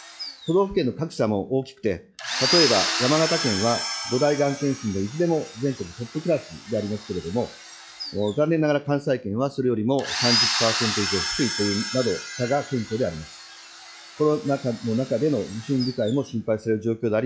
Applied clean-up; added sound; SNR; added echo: classical method log-MMSE.